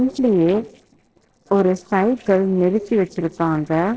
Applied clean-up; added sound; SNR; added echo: neural separator model SepFormer DNS4.